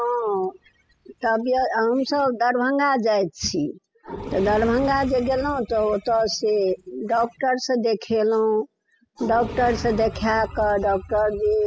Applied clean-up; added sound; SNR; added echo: classical method spectral subtraction.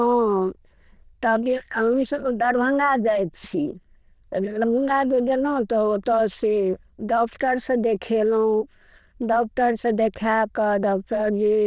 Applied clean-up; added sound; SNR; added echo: neural diffusion model UNIVERSE++.